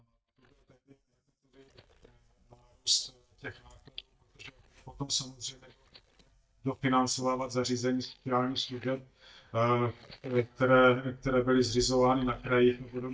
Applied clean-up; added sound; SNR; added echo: neural mask model DeepFilterNet 3.